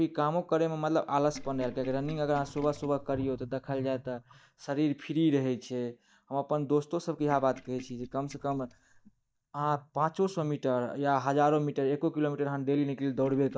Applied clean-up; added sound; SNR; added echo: neural mask model DeepFilterNet 3.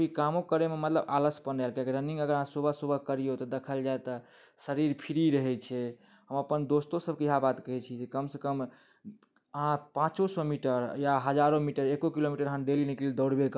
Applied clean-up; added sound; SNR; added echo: none; none; none; none.